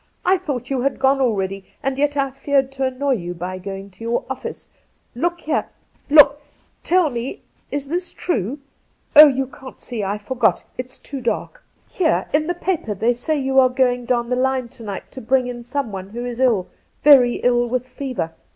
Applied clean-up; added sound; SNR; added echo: none; none; none; none.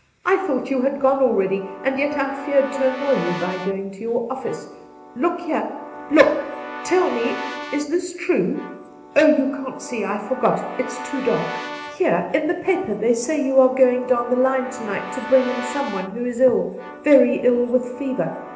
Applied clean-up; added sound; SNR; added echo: none; Keyboard (musical) / Brass instrument; 13 dB; reverberation time 1.0 s.